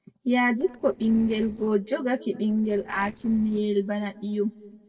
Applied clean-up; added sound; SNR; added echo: neural separator model SepFormer DNS4.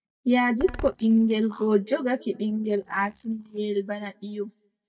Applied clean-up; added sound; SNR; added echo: neural mask model DeepFilterNet 3.